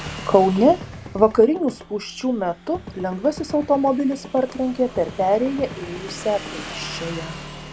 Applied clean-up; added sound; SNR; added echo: none; Motorcycle / Engine + Drum / Drum kit; 14 dB; none.